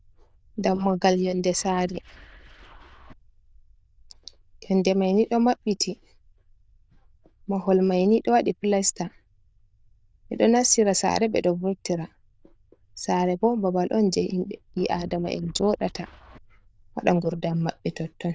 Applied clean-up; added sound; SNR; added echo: neural diffusion model UNIVERSE++.